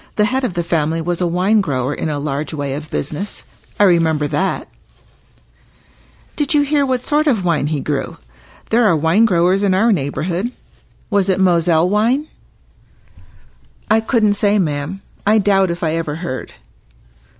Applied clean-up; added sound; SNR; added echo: none; none; none; none.